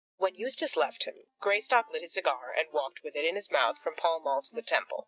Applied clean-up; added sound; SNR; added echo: neural mask model DeepFilterNet 3.